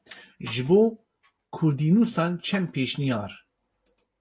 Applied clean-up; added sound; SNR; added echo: none; none; none; none.